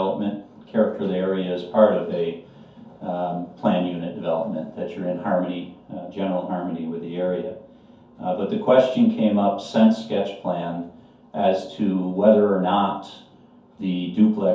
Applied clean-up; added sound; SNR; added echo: none; none; none; reverberation time 0.6 s.